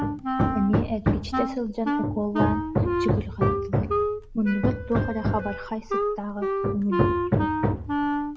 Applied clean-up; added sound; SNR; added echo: none; Hammer + Wind instrument, woodwind instrument; -5 dB; none.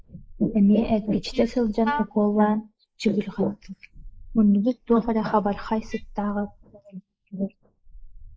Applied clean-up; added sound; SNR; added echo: neural mask model Resemble Enhance denoiser.